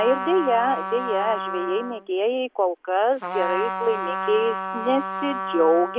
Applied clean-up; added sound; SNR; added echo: none; Trumpet; 6 dB; none.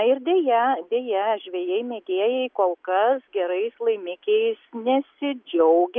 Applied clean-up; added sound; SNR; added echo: none; none; none; none.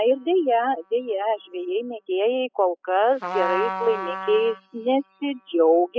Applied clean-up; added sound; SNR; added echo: classical method spectral subtraction.